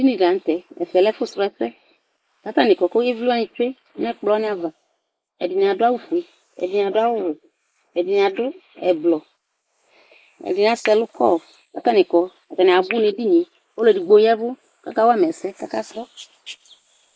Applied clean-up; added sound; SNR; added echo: neural mask model Resemble Enhance denoiser.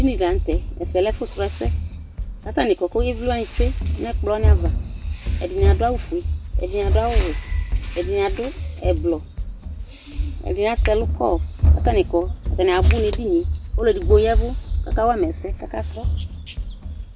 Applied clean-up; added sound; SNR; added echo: none; Run; -1 dB; none.